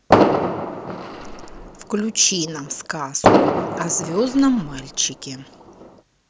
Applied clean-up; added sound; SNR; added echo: none; Fireworks; -2 dB; none.